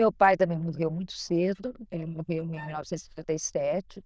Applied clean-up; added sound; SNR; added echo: neural diffusion model UNIVERSE++.